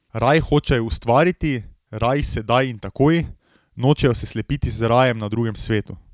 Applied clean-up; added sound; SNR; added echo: none; none; none; none.